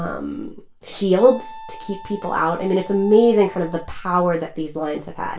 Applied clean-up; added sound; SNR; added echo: none; Wind instrument, woodwind instrument; 20 dB; reverberation time 0.3 s.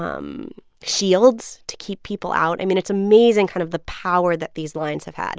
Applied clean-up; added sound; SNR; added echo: none; none; none; none.